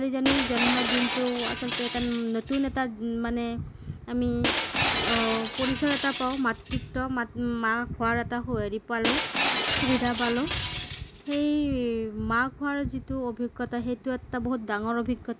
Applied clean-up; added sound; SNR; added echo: none; Shatter; 3 dB; none.